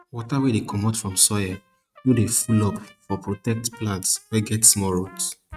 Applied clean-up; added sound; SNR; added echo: neural mask model RNNoise.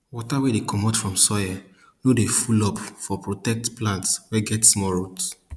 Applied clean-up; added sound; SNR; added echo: none; none; none; none.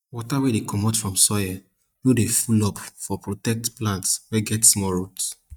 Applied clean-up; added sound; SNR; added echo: neural mask model DeepFilterNet 3.